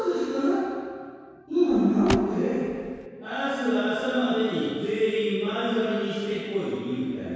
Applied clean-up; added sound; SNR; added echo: none; Car; 10 dB; reverberation time 2.0 s.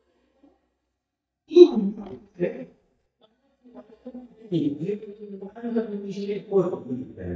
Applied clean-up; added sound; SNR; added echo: neural mask model DeepFilterNet 3.